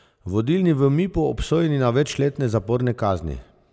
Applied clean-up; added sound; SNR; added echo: none; none; none; none.